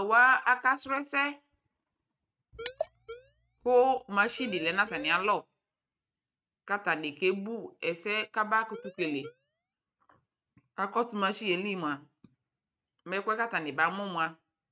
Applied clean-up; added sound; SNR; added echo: neural mask model RNNoise.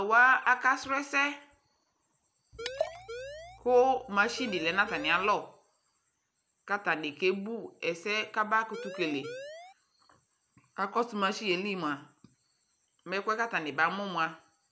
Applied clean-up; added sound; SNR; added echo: none; Liquid + Siren; 10 dB; none.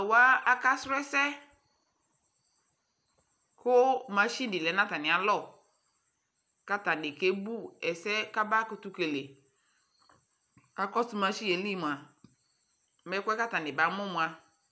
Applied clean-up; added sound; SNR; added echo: none; none; none; none.